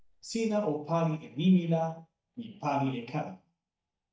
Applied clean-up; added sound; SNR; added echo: neural mask model DeepFilterNet 3.